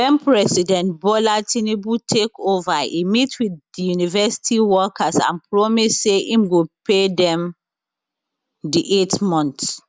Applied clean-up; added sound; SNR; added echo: none; none; none; none.